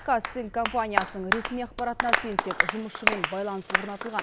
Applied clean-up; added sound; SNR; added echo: none; Applause; -2 dB; none.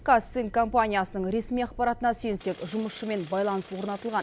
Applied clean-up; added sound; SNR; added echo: none; none; none; none.